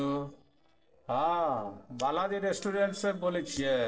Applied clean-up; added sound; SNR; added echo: neural separator model SepFormer DNS4.